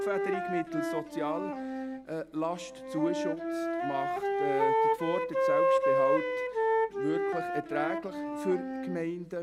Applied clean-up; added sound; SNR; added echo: none; Wind instrument, woodwind instrument; -5 dB; none.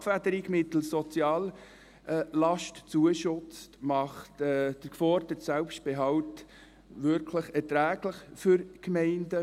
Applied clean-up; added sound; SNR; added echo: none; none; none; none.